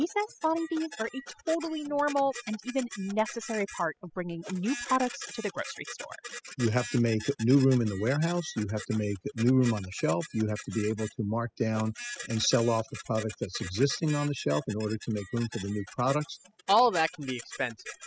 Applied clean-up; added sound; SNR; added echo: classical method spectral subtraction.